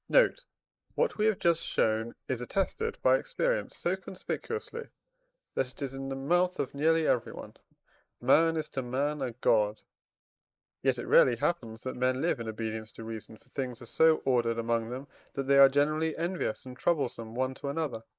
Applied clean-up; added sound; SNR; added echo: neural mask model Resemble Enhance denoiser.